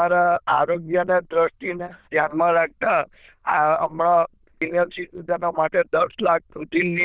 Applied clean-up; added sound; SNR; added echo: neural diffusion model UNIVERSE++.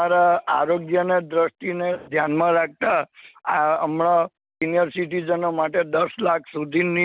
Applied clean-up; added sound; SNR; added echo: none; none; none; none.